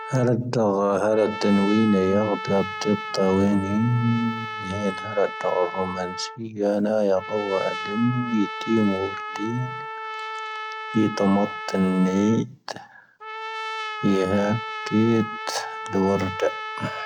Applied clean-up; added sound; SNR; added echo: none; Trumpet; 9 dB; none.